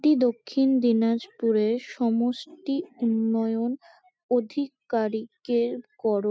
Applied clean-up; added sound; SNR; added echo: none; none; none; none.